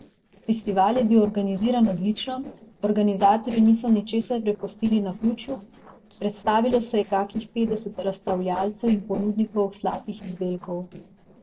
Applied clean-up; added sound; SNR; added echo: neural separator model SepFormer DNS4.